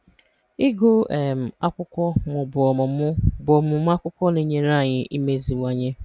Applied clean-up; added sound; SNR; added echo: none; none; none; none.